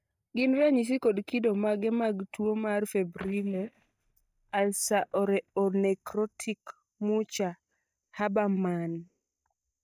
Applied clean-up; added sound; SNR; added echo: neural mask model DeepFilterNet 3.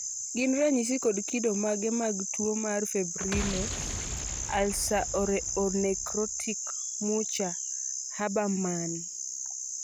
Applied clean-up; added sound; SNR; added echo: none; Boom; 8 dB; none.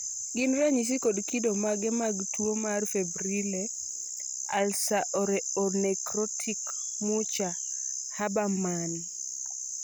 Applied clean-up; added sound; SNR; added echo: none; none; none; none.